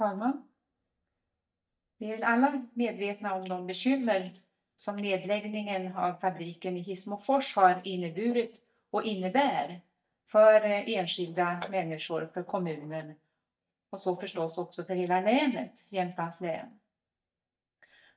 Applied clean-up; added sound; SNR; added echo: neural mask model DeepFilterNet 3.